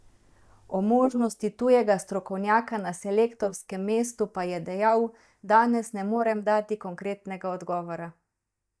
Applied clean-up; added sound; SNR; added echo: neural mask model DeepFilterNet 3.